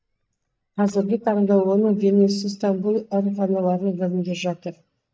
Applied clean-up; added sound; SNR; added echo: neural mask model DeepFilterNet 3.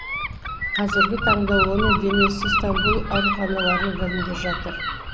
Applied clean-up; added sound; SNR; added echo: none; Gull, seagull / Wind; -2 dB; none.